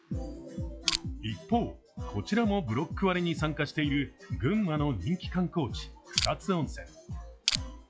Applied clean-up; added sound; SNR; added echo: classical method log-MMSE.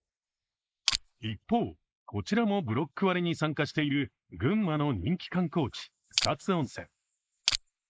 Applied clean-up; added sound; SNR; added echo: neural mask model Resemble Enhance denoiser.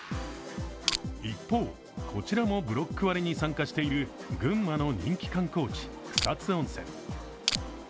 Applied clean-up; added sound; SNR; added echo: none; Crushing; 1 dB; none.